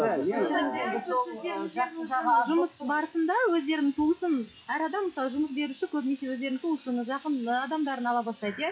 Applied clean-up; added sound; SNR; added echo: classical method WPE with log-MMSE.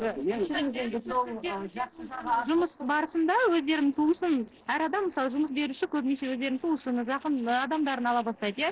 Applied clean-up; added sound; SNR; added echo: neural separator model SepFormer DNS4.